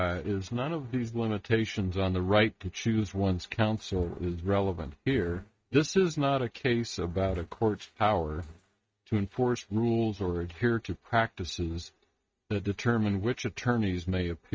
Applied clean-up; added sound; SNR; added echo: neural mask model RNNoise.